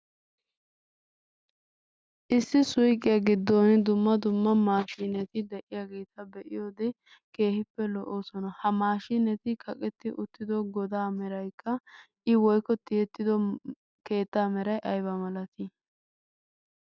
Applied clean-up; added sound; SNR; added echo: none; none; none; none.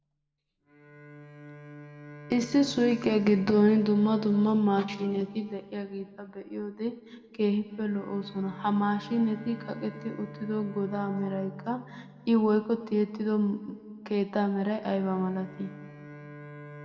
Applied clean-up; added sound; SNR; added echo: none; Bowed string instrument; 18 dB; reverberation time 1.4 s.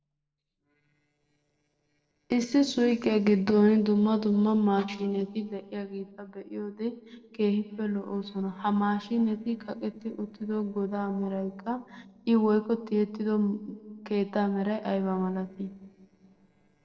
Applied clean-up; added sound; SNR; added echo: neural separator model SepFormer DNS4.